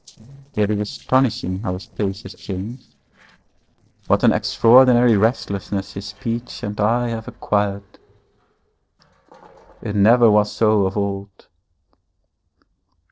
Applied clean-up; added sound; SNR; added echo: neural separator model SepFormer DNS4.